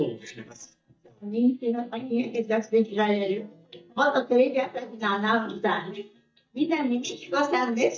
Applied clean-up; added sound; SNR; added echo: neural mask model DeepFilterNet 3.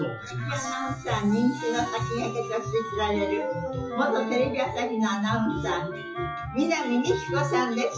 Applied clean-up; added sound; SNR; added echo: classical method WPE with log-MMSE.